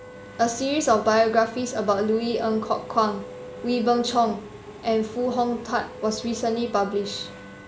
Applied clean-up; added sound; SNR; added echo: none; Wind instrument, woodwind instrument + Engine / Mechanisms; 16 dB; none.